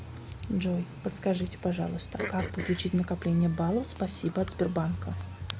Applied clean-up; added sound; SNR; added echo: none; Cough; 13 dB; none.